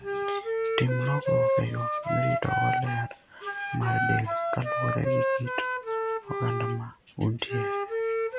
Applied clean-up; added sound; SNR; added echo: none; Wind instrument, woodwind instrument; -2 dB; none.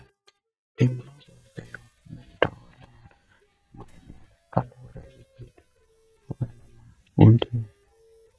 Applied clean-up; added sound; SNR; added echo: neural mask model DeepFilterNet 3.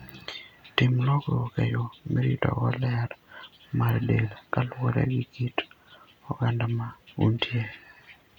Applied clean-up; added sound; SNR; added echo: none; none; none; none.